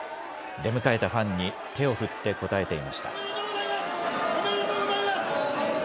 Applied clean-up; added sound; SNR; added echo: none; none; none; none.